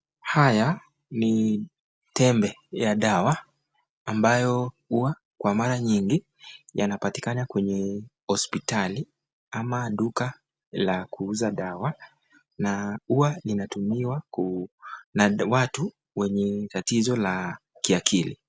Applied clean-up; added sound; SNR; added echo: none; none; none; none.